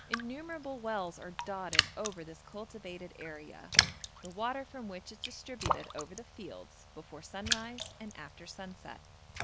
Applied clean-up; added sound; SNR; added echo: none; Raindrop; -4 dB; none.